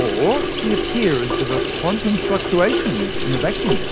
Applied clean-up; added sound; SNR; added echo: none; Sink (filling or washing) / Water tap, faucet; 1 dB; none.